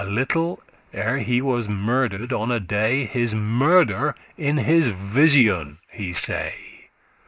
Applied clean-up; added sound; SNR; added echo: neural mask model Resemble Enhance denoiser.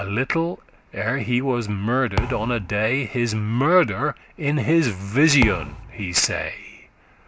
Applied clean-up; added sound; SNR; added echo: none; Thump, thud; 9 dB; none.